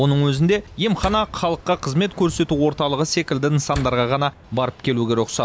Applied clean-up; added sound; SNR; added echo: none; Slam; 15 dB; none.